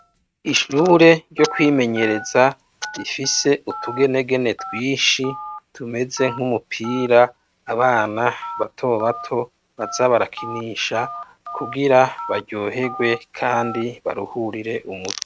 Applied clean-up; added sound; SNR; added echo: neural mask model RNNoise.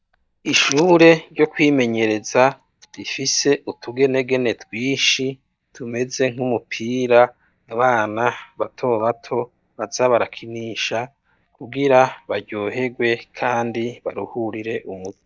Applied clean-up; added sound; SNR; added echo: neural mask model DeepFilterNet 3.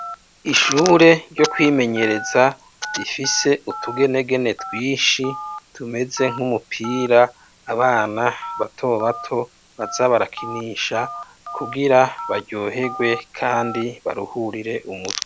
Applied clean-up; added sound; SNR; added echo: none; Telephone; 14 dB; none.